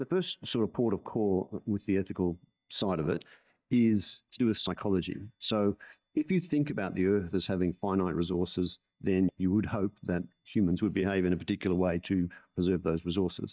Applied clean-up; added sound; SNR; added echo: neural mask model DeepFilterNet 3.